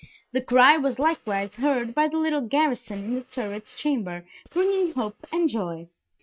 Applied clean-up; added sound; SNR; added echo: neural mask model RNNoise.